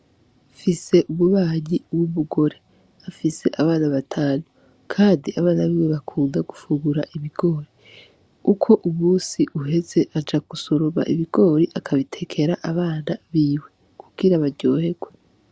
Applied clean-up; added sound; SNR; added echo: none; none; none; none.